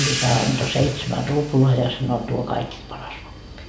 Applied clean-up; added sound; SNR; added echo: none; Hi-hat; 9 dB; none.